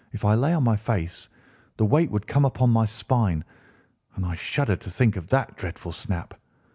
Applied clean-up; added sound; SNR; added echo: none; none; none; none.